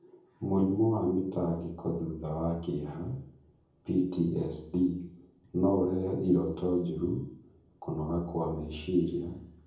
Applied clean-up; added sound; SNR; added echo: none; none; none; reverberation time 0.7 s.